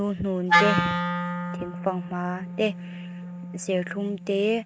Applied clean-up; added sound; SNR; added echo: neural mask model RNNoise.